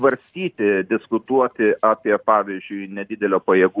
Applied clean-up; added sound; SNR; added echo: neural mask model RNNoise.